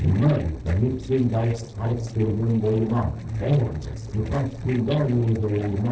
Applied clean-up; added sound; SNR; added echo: neural separator model SepFormer DNS4.